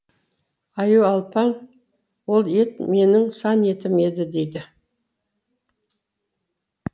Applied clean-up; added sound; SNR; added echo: none; none; none; none.